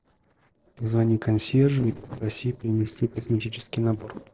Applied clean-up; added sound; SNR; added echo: neural separator model SepFormer DNS4.